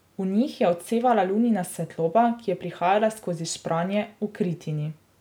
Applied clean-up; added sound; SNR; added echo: none; none; none; none.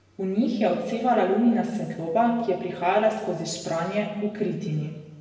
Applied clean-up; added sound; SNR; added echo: none; none; none; reverberation time 1.1 s.